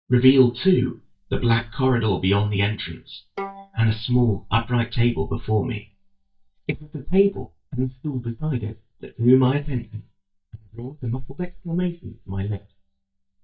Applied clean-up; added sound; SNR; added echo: neural mask model DeepFilterNet 3.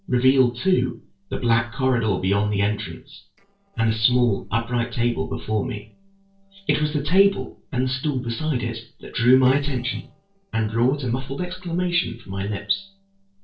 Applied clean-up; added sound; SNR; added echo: neural separator model SepFormer DNS4.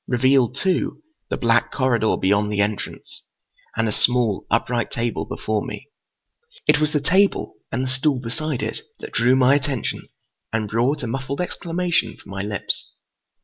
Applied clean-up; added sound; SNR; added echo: none; none; none; none.